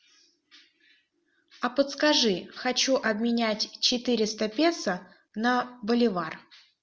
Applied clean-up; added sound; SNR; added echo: none; none; none; none.